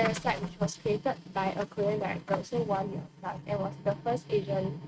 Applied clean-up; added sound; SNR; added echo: neural mask model RNNoise.